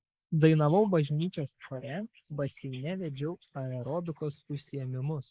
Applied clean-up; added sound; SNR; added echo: neural mask model Resemble Enhance denoiser.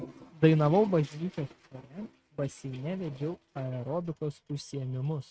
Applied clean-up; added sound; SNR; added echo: neural mask model RNNoise.